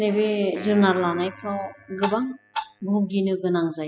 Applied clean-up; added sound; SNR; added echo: classical method spectral subtraction.